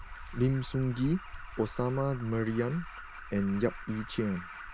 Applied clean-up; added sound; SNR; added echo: none; Alarm; 12 dB; none.